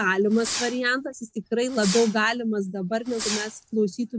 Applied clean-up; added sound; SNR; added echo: none; Fireworks; 10 dB; none.